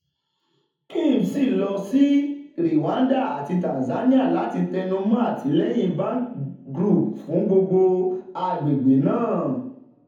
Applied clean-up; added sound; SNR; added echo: none; none; none; reverberation time 0.7 s.